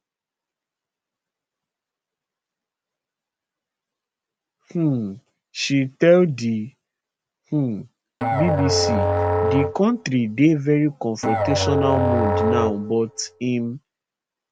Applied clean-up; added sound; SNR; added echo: none; Musical instrument; -1 dB; none.